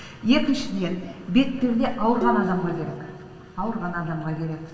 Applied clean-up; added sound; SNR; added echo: none; Dishes, pots, and pans; 13 dB; reverberation time 1.8 s.